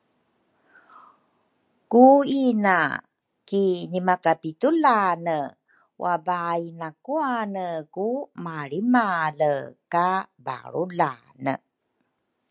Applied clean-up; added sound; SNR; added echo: none; none; none; none.